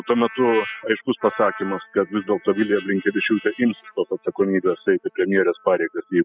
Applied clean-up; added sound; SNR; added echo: classical method spectral subtraction.